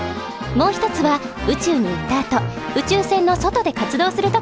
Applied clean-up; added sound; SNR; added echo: none; none; none; none.